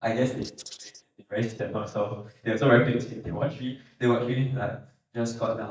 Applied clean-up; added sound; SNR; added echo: neural mask model DeepFilterNet 3.